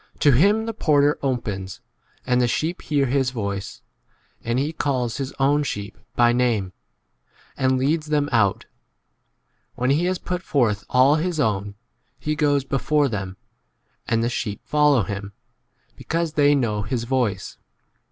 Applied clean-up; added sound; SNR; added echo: none; none; none; none.